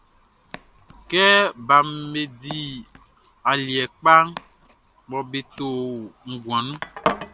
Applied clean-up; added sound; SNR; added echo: none; Domestic sounds, home sounds; 13 dB; none.